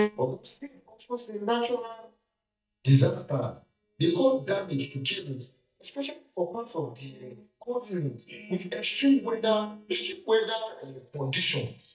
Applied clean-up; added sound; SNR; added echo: neural mask model DeepFilterNet 3.